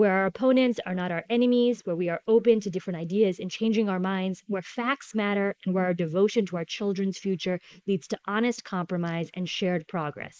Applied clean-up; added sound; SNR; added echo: neural mask model Resemble Enhance denoiser.